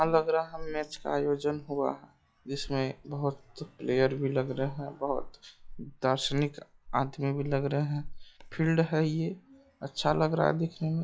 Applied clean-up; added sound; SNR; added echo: classical method log-MMSE.